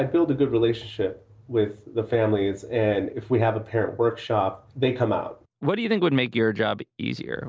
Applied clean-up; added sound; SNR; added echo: none; none; none; none.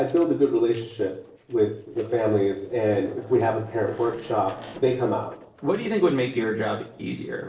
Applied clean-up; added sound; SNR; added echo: neural separator model SepFormer DNS4.